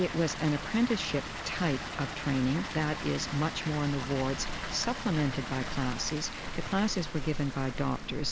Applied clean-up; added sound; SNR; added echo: none; Water; 6 dB; none.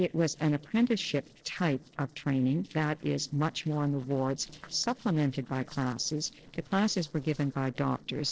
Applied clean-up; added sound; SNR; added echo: neural separator model SepFormer DNS4.